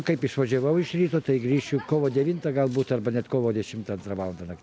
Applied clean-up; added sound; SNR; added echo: none; none; none; none.